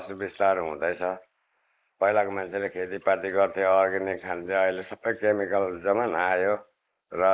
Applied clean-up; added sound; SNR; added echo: neural mask model Resemble Enhance denoiser.